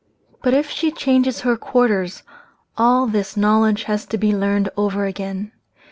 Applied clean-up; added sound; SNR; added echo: none; none; none; none.